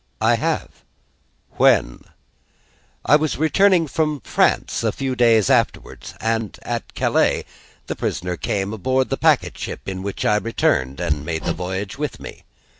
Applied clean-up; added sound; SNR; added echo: none; Hammer; 5 dB; none.